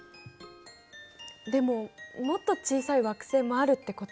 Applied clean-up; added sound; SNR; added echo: none; none; none; none.